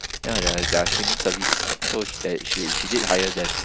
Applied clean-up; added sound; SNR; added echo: none; Tearing; -1 dB; none.